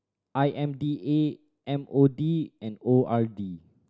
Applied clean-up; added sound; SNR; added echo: none; none; none; none.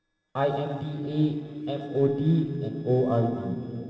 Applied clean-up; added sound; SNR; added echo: neural separator model SepFormer DNS4.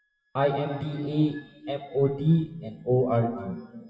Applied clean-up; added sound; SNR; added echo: classical method WPE with log-MMSE.